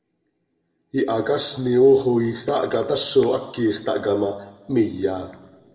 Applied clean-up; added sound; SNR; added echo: none; none; none; reverberation time 1.1 s.